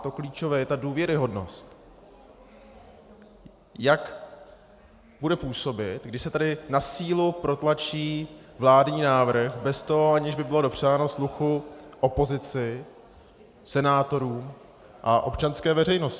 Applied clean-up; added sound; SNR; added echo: none; none; none; none.